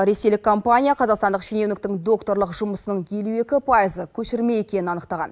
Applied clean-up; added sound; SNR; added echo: none; none; none; none.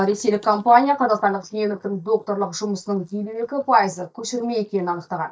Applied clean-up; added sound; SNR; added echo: neural mask model DeepFilterNet 3.